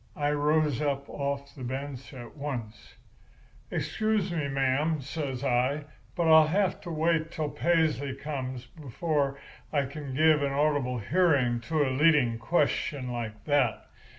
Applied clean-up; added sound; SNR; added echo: none; none; none; none.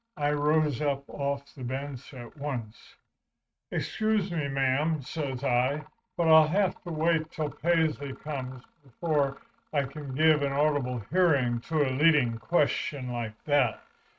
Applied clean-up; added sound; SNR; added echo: neural mask model RNNoise.